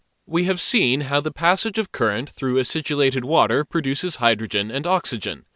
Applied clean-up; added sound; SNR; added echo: none; none; none; none.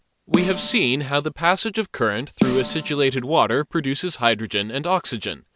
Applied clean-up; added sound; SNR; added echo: none; Snare drum; 7 dB; none.